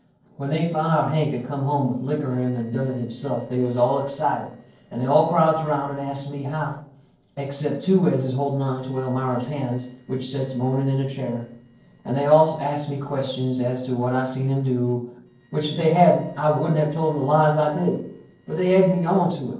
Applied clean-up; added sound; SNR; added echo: neural separator model SepFormer DNS4.